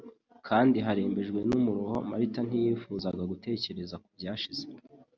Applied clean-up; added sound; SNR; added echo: none; none; none; none.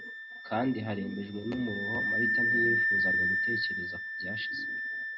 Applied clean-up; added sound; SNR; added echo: none; Wind instrument, woodwind instrument; -5 dB; reverberation time 0.2 s.